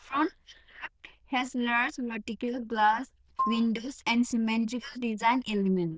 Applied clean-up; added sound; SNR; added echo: neural diffusion model UNIVERSE++.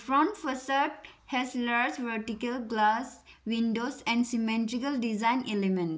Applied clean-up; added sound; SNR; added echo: none; none; none; none.